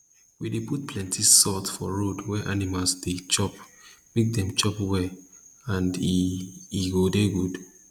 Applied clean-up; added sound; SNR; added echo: none; none; none; none.